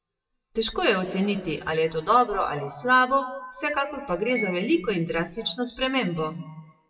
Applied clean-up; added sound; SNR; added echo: classical method WPE with log-MMSE.